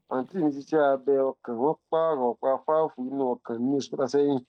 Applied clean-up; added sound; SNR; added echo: neural mask model DeepFilterNet 3.